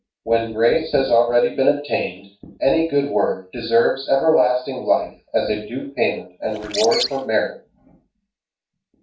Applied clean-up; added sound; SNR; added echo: none; Bird; 7 dB; reverberation time 0.3 s.